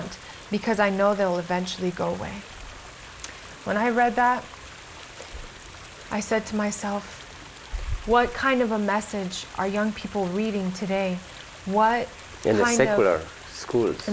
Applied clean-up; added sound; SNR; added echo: none; Stream; 18 dB; none.